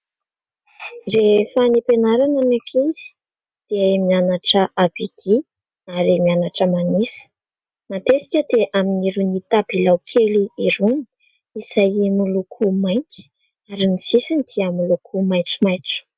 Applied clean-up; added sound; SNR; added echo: none; none; none; none.